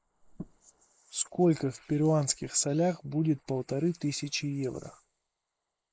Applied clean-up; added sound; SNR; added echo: neural mask model Resemble Enhance denoiser.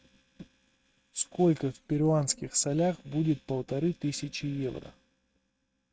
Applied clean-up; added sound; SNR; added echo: neural mask model RNNoise.